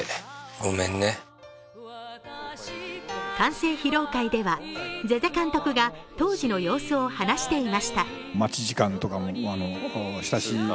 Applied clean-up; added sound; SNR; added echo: none; none; none; none.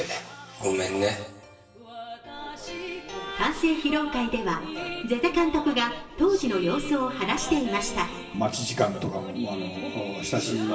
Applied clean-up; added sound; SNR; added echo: none; none; none; reverberation time 1.0 s.